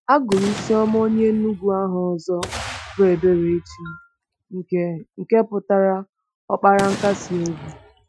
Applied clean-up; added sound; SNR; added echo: classical method Wiener filter.